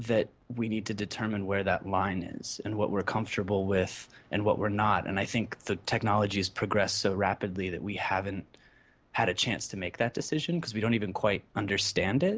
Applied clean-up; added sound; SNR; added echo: none; none; none; none.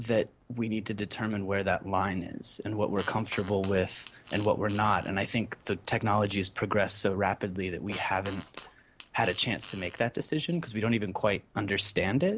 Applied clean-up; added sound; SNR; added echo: none; Fart; 16 dB; none.